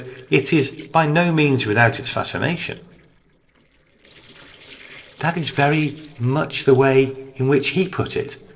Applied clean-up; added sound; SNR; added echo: neural separator model SepFormer DNS4.